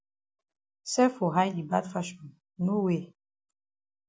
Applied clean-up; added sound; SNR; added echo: none; none; none; none.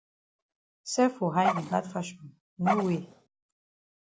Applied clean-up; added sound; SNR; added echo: none; Dog; 1 dB; none.